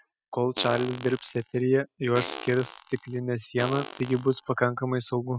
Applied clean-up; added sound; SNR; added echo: classical method spectral subtraction.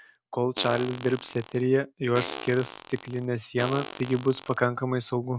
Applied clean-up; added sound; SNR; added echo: none; Fart; 12 dB; none.